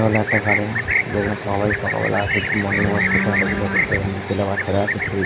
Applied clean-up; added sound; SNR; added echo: none; Livestock, farm animals, working animals; 2 dB; none.